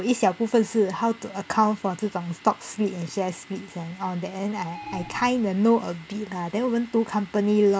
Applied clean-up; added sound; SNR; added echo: none; Alarm; 17 dB; none.